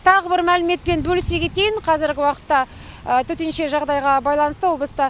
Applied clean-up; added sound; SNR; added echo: none; Thunder; 16 dB; none.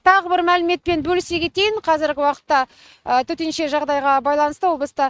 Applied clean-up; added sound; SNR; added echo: neural mask model RNNoise.